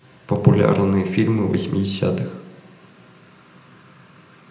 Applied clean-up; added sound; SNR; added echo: none; none; none; reverberation time 0.8 s.